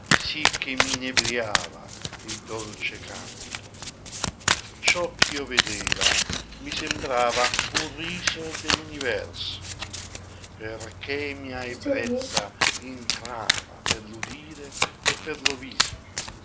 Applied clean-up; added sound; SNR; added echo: none; Domestic sounds, home sounds; -5 dB; none.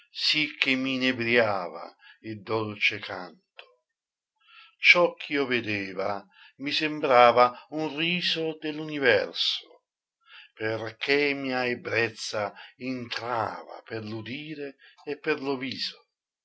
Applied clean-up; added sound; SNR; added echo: none; none; none; none.